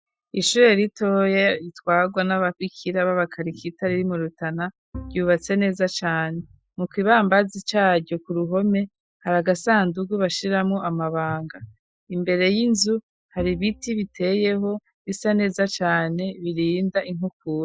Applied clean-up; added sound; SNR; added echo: classical method Wiener filter.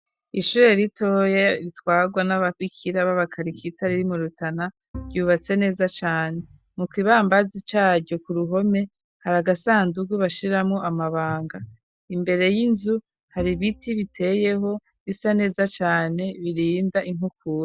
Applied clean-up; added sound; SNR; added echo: none; Bowed string instrument; 18 dB; none.